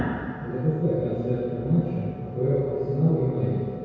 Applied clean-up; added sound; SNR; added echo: none; Wind instrument, woodwind instrument; 19 dB; reverberation time 2.0 s.